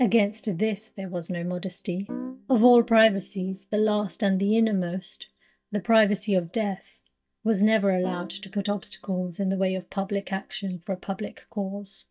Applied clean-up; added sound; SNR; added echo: neural mask model DeepFilterNet 3.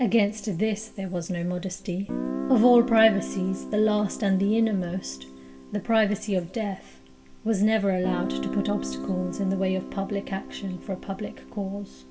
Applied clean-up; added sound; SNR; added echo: none; Guitar; 10 dB; reverberation time 0.7 s.